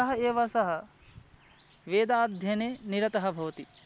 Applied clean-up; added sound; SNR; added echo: none; none; none; none.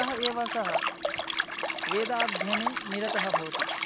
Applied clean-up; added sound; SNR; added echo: none; Liquid; -2 dB; none.